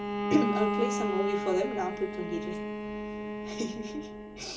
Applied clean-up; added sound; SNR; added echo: none; Bowed string instrument; 1 dB; reverberation time 0.2 s.